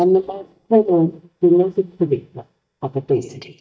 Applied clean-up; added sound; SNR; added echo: neural mask model DeepFilterNet 3.